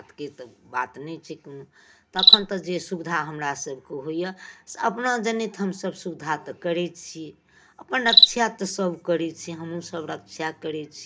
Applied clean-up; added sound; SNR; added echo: none; Cricket; -1 dB; reverberation time 0.3 s.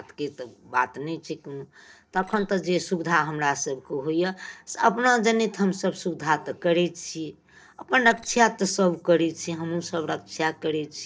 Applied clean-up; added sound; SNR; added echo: neural separator model SepFormer DNS4.